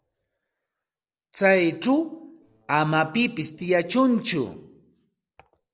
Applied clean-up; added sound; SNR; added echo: neural separator model SepFormer DNS4.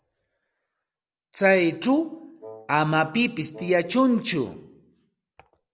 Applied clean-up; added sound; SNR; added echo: none; Wind instrument, woodwind instrument; 19 dB; none.